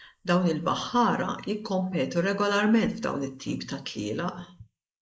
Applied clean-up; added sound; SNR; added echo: neural mask model Resemble Enhance denoiser.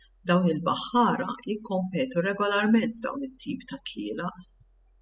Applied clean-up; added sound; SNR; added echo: classical method spectral subtraction.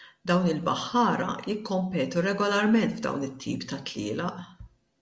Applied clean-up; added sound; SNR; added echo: none; none; none; none.